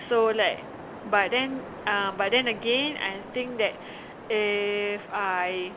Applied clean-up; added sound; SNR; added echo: none; Waves, surf; 14 dB; none.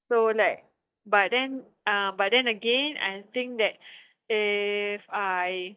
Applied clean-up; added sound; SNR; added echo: neural mask model DeepFilterNet 3.